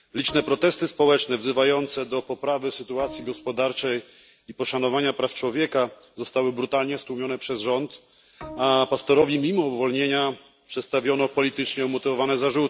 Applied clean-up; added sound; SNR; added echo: none; Bowed string instrument; 20 dB; none.